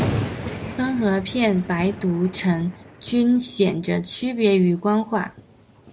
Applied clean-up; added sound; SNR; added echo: none; Thunder; 10 dB; none.